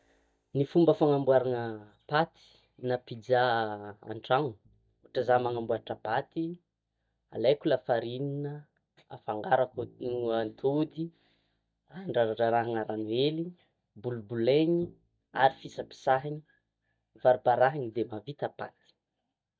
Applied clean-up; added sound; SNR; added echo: neural mask model DeepFilterNet 3.